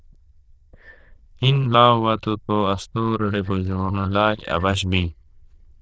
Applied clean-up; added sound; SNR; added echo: neural diffusion model UNIVERSE++.